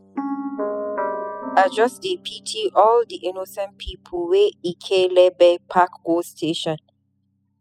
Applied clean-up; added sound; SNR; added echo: classical method spectral subtraction.